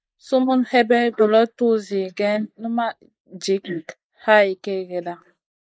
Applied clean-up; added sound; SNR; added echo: neural mask model Resemble Enhance denoiser.